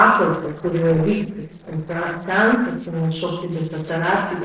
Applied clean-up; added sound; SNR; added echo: neural separator model SepFormer DNS4.